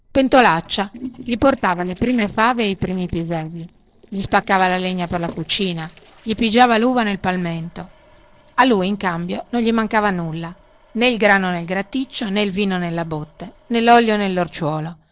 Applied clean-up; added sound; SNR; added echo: neural separator model SepFormer DNS4.